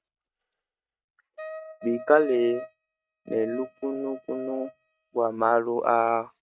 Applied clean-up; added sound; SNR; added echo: neural mask model RNNoise.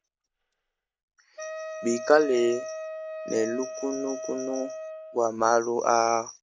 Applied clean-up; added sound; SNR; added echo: none; Wind instrument, woodwind instrument; 11 dB; none.